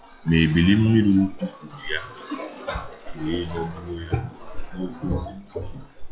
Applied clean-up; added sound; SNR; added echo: classical method log-MMSE.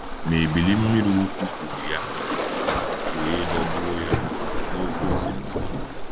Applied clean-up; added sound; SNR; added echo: none; Waves, surf; 0 dB; none.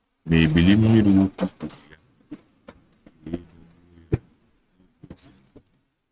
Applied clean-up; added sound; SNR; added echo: neural mask model RNNoise.